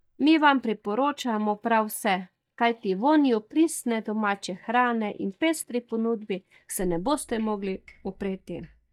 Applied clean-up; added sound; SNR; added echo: neural mask model DeepFilterNet 3.